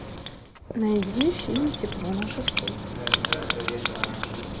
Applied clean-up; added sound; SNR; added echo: none; Writing; -2 dB; none.